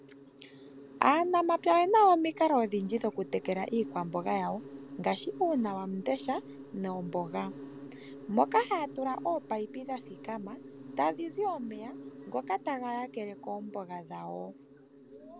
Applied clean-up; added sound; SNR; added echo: none; Insect; 15 dB; none.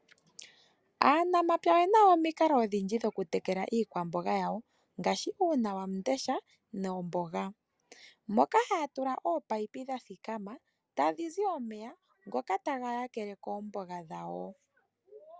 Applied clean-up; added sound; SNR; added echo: none; none; none; none.